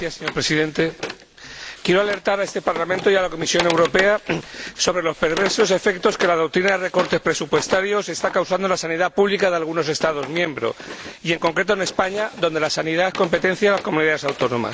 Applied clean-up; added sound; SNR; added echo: none; Wood; 13 dB; none.